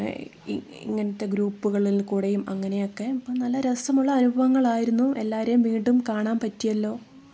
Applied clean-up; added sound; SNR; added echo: none; none; none; none.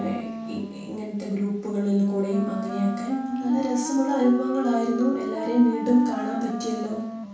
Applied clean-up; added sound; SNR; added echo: none; Wind instrument, woodwind instrument; 8 dB; reverberation time 0.7 s.